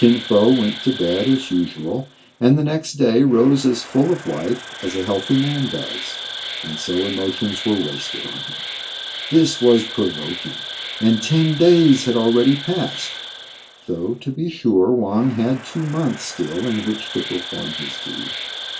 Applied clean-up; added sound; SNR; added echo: none; Insect; 12 dB; reverberation time 0.2 s.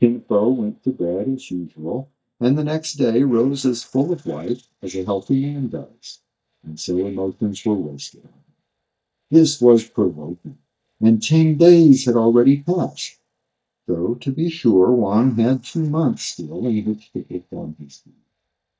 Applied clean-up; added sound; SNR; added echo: neural mask model DeepFilterNet 3.